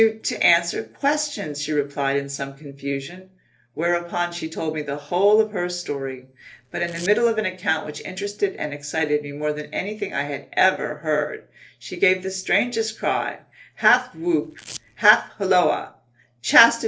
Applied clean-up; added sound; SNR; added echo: neural separator model SepFormer DNS4.